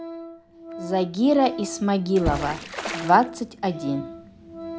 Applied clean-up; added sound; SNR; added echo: none; Organ + Water / Splash, splatter; 9 dB; none.